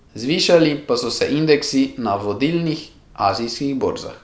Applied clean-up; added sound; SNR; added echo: none; none; none; none.